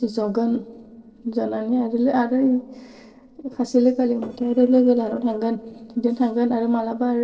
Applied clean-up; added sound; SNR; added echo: neural separator model SepFormer DNS4.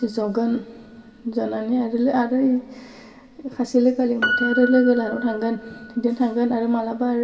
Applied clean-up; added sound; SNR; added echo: none; Piano; 11 dB; reverberation time 2.8 s.